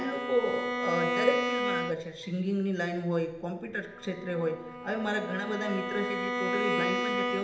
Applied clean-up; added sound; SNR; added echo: none; Bowed string instrument; 1 dB; reverberation time 0.8 s.